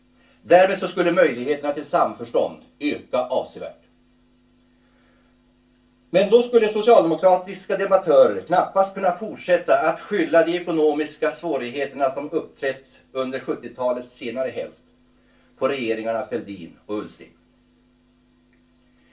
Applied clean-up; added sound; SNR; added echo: none; none; none; reverberation time 0.3 s.